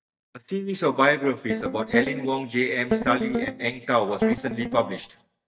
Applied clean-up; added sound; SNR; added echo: neural mask model DeepFilterNet 3.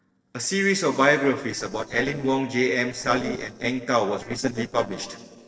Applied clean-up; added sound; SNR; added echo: neural separator model SepFormer DNS4.